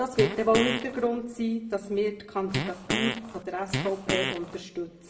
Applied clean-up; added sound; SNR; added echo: none; Fart; 2 dB; reverberation time 0.6 s.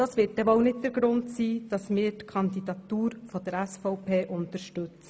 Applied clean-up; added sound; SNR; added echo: none; none; none; none.